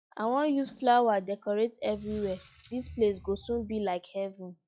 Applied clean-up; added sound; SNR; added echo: classical method log-MMSE.